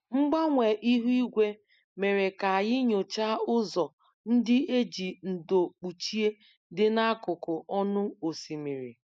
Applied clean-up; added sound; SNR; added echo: none; none; none; none.